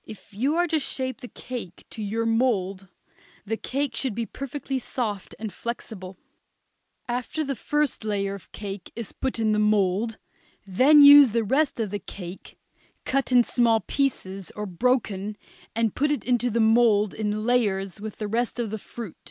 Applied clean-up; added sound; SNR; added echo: none; none; none; none.